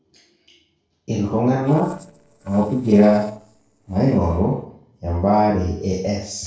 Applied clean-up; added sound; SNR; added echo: neural separator model SepFormer DNS4.